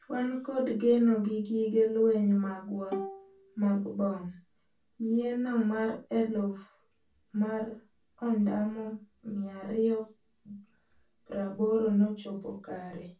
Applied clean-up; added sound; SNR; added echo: none; Bowed string instrument; 10 dB; reverberation time 0.2 s.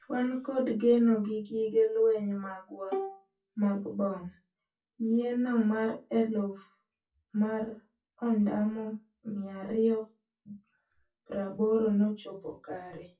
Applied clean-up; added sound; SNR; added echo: classical method WPE with log-MMSE.